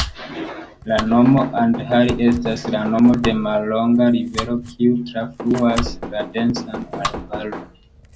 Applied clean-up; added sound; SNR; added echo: none; Knock / Wood + Domestic sounds, home sounds; 11 dB; none.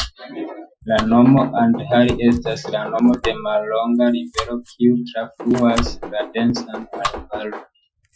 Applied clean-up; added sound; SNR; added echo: classical method Wiener filter.